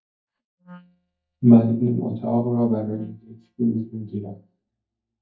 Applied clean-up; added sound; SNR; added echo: neural mask model DeepFilterNet 3.